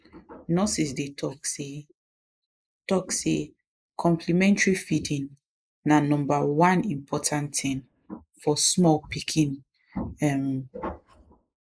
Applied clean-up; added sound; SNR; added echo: neural mask model Resemble Enhance denoiser.